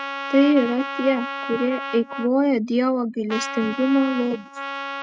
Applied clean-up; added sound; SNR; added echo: neural mask model RNNoise.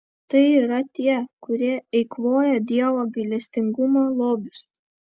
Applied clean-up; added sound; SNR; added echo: none; none; none; none.